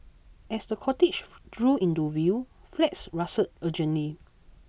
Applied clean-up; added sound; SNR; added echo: none; none; none; none.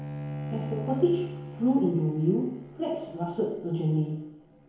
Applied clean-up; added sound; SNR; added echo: none; Bowed string instrument; 10 dB; reverberation time 1.0 s.